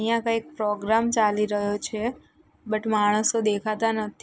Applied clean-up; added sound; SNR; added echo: none; none; none; none.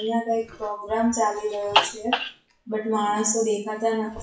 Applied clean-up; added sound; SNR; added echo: classical method WPE with log-MMSE.